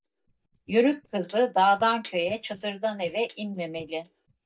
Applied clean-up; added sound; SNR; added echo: neural mask model DeepFilterNet 3.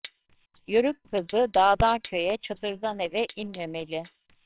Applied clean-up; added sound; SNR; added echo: neural separator model SepFormer WHAMR!.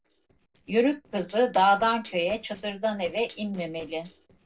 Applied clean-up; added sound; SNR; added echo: neural separator model SepFormer DNS4.